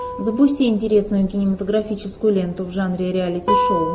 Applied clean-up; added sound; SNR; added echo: none; Guitar; 7 dB; none.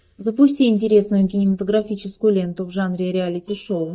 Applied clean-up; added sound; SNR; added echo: neural mask model DeepFilterNet 3.